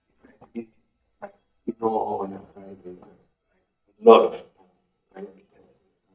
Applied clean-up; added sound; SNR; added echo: neural mask model DeepFilterNet 3.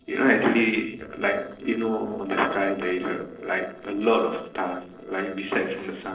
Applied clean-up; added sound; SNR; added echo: neural separator model SepFormer DNS4.